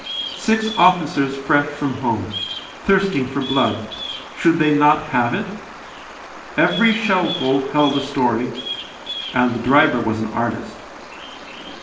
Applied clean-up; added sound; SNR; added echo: none; Bird vocalization, bird call, bird song; 12 dB; reverberation time 0.8 s.